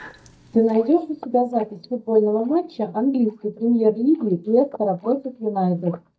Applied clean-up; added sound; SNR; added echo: neural mask model DeepFilterNet 3.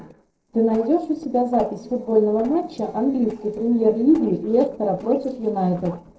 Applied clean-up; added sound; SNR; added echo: neural separator model SepFormer DNS4.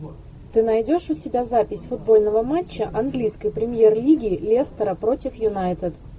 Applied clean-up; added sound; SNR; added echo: none; none; none; none.